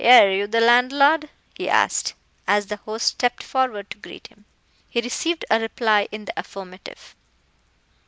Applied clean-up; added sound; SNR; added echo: none; none; none; none.